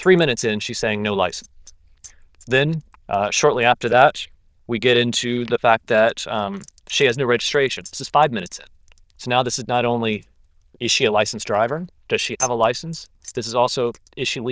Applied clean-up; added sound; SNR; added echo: neural diffusion model UNIVERSE++.